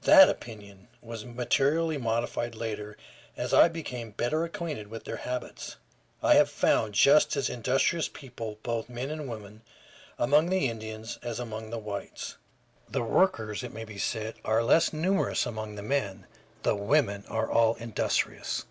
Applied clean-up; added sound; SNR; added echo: none; none; none; none.